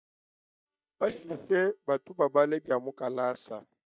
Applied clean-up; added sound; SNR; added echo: neural mask model DeepFilterNet 3.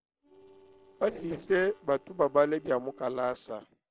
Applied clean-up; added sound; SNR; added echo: neural separator model SepFormer DNS4.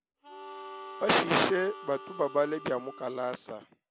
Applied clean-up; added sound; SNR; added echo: none; Harmonica; 14 dB; none.